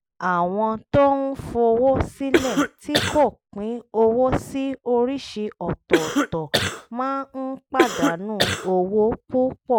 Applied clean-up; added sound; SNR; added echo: none; Cough; 0 dB; none.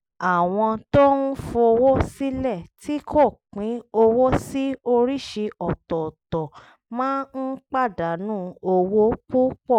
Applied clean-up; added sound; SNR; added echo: none; none; none; none.